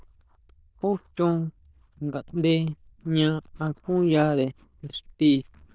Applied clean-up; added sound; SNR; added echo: neural diffusion model UNIVERSE++.